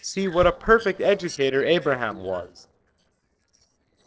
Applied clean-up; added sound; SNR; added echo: neural separator model SepFormer DNS4.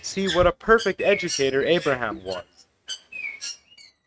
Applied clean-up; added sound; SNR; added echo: neural mask model RNNoise.